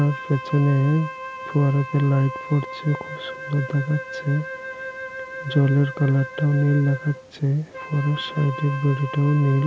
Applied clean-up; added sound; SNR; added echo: none; Wind instrument, woodwind instrument; 12 dB; none.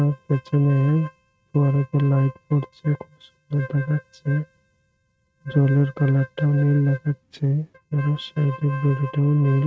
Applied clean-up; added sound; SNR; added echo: neural mask model RNNoise.